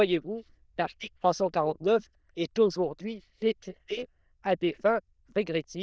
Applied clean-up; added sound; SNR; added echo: neural diffusion model UNIVERSE++.